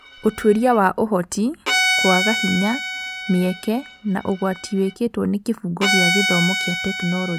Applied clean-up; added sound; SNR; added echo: none; Bowed string instrument; 3 dB; none.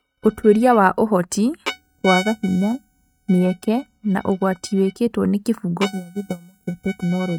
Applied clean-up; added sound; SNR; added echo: neural mask model RNNoise.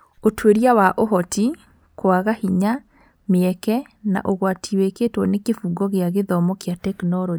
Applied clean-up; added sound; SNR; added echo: none; none; none; none.